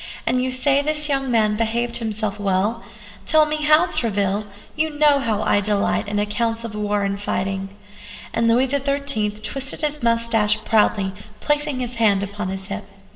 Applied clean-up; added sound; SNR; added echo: none; none; none; reverberation time 2.6 s.